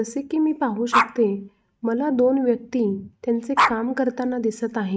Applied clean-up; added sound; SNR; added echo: neural mask model RNNoise.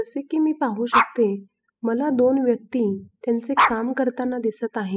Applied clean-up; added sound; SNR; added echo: classical method spectral subtraction.